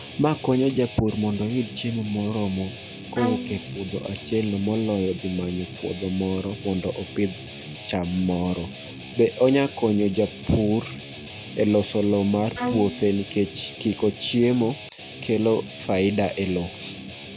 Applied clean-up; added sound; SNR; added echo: none; Guitar + Bowed string instrument; 10 dB; none.